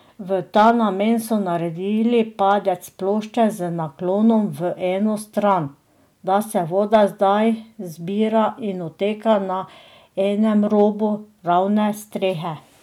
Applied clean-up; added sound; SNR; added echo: none; none; none; none.